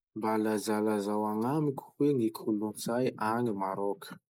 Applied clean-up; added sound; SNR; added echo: neural mask model Resemble Enhance denoiser.